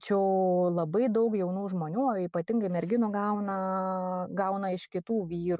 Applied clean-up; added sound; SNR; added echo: none; none; none; none.